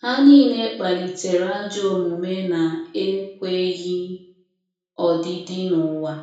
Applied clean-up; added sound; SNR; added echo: none; none; none; reverberation time 0.6 s.